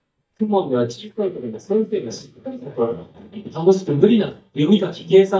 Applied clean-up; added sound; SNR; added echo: neural mask model DeepFilterNet 3.